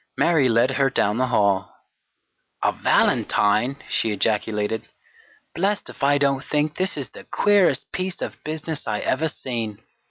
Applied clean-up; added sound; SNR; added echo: none; Hi-hat; 16 dB; none.